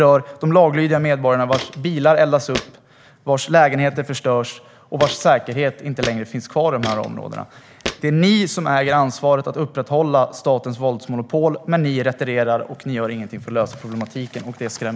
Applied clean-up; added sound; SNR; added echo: none; Walk, footsteps; 14 dB; none.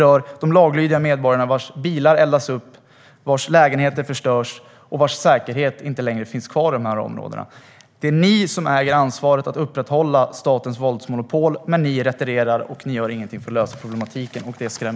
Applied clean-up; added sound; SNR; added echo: none; none; none; none.